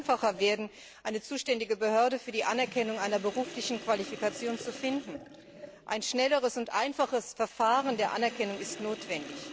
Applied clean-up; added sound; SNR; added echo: none; Sink (filling or washing); 16 dB; none.